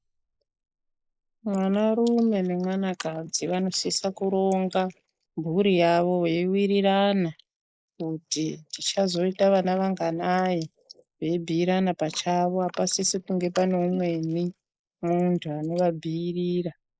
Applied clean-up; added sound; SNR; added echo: neural mask model Resemble Enhance denoiser.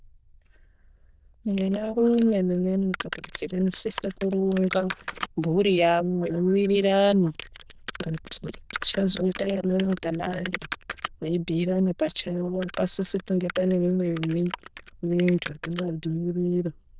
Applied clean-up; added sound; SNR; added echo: neural diffusion model UNIVERSE++.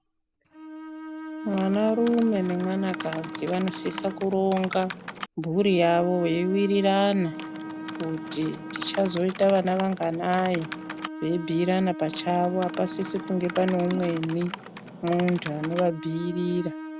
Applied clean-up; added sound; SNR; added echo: none; Bowed string instrument + Typing; 10 dB; none.